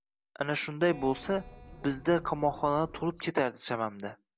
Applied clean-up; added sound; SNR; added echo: none; Keyboard (musical); 18 dB; none.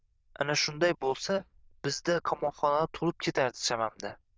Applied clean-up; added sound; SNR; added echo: neural diffusion model UNIVERSE++.